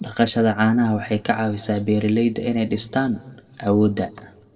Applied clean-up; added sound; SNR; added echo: neural separator model SepFormer DNS4.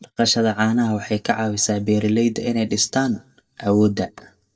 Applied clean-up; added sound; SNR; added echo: neural mask model DeepFilterNet 3.